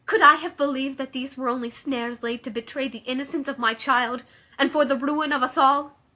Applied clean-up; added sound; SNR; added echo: none; none; none; none.